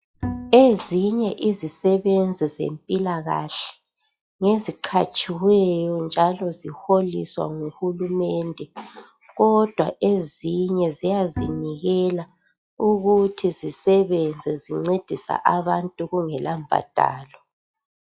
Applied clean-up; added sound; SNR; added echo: classical method log-MMSE.